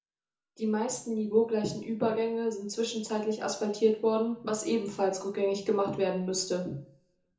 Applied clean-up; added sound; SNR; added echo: none; none; none; reverberation time 0.6 s.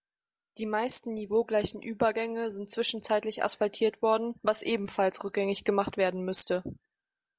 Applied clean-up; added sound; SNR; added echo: none; none; none; none.